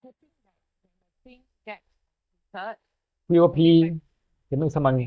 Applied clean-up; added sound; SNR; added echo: neural mask model DeepFilterNet 3.